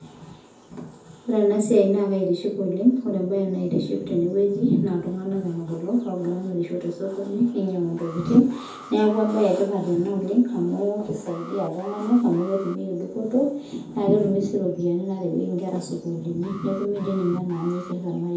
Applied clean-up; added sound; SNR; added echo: none; Alarm; 19 dB; reverberation time 0.6 s.